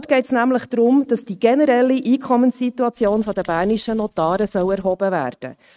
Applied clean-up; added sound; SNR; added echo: neural mask model RNNoise.